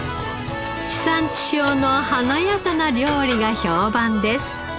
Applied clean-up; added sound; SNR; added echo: none; none; none; none.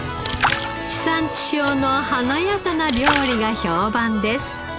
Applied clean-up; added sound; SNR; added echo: none; Splash, splatter; 6 dB; none.